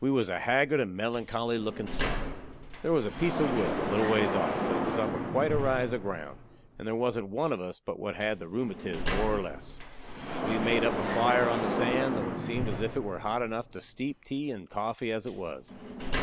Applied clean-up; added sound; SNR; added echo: none; Sliding door; 3 dB; none.